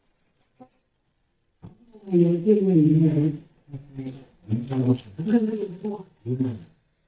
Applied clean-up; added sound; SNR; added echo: neural mask model DeepFilterNet 3.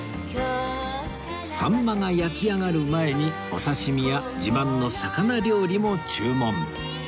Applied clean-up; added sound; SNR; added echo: none; none; none; none.